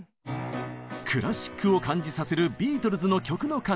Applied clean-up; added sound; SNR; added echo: none; none; none; none.